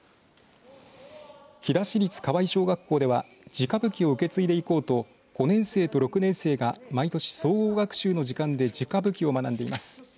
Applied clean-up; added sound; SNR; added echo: none; none; none; none.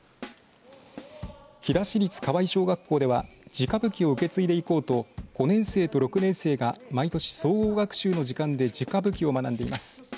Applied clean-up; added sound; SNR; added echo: none; Drum / Drum kit; 19 dB; none.